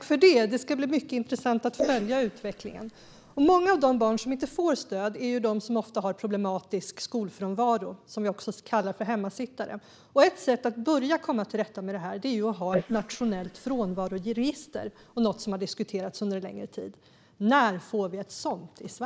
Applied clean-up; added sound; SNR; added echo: neural mask model Resemble Enhance denoiser.